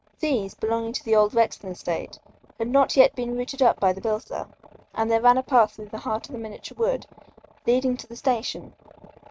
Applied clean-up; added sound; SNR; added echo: neural mask model RNNoise.